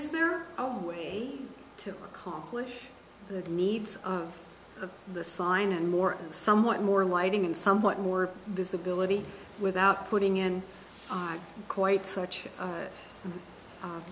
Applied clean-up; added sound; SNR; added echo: none; none; none; none.